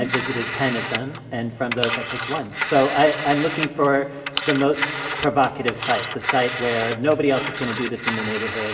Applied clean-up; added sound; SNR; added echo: none; Telephone; 5 dB; reverberation time 1.7 s.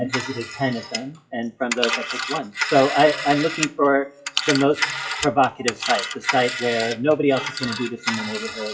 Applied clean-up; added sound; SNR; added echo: classical method WPE with log-MMSE.